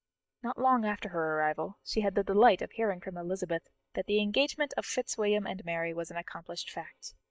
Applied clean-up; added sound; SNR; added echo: neural mask model DeepFilterNet 3.